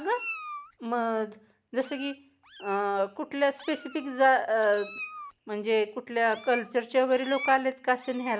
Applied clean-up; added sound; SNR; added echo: none; Meow; 14 dB; none.